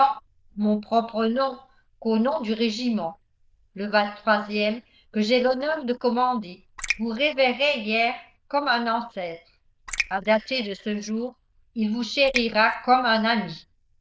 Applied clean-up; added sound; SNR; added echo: neural diffusion model UNIVERSE++.